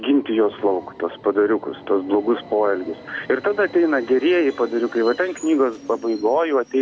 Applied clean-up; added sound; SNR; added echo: none; Subway, metro, underground; 20 dB; none.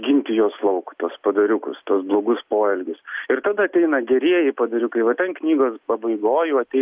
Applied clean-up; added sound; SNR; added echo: none; none; none; none.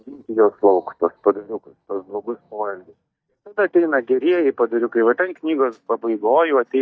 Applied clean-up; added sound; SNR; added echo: neural mask model DeepFilterNet 3.